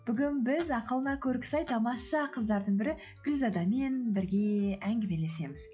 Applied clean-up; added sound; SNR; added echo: classical method log-MMSE.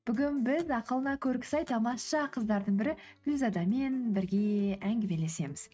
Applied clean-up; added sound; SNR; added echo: neural mask model RNNoise.